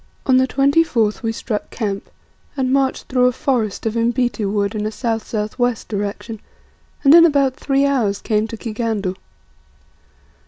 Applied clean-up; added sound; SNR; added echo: none; none; none; none.